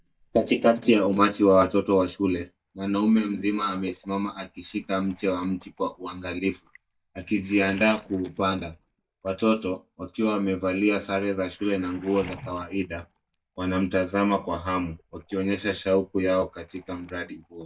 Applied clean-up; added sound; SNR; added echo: neural mask model DeepFilterNet 3.